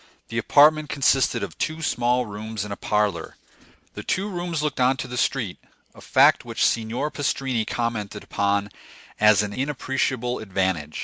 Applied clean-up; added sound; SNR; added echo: none; none; none; none.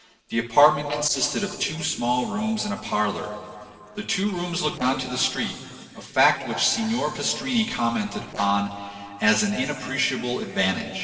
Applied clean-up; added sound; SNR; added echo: neural separator model SepFormer DNS4.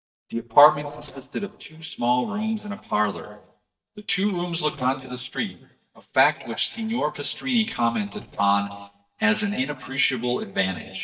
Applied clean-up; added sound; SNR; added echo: neural mask model DeepFilterNet 3.